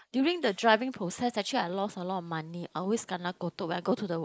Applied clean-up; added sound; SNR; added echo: neural mask model Resemble Enhance denoiser.